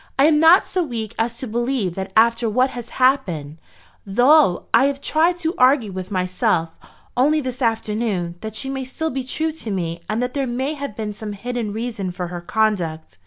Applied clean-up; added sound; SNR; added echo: none; none; none; none.